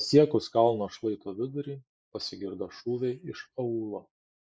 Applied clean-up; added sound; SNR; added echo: neural mask model Resemble Enhance denoiser.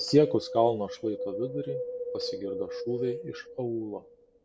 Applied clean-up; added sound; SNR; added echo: none; Wind; 7 dB; none.